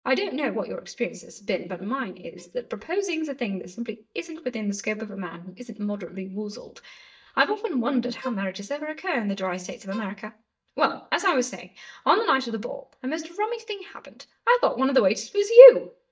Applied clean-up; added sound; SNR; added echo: neural mask model DeepFilterNet 3.